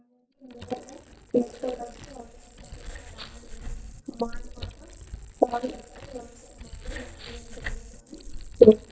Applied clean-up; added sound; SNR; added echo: neural mask model DeepFilterNet 3.